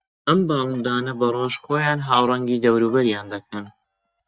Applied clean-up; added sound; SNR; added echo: neural mask model DeepFilterNet 3.